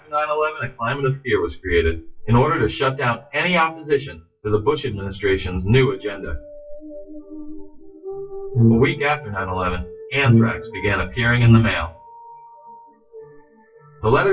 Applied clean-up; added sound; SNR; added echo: classical method WPE with log-MMSE.